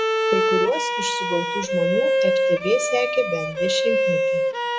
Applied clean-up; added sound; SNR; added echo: none; Bowed string instrument; -4 dB; reverberation time 0.4 s.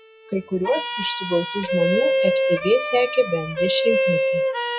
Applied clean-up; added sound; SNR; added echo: classical method WPE with log-MMSE.